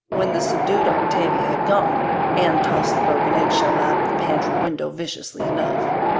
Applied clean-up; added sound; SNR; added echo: none; Wind; -5 dB; none.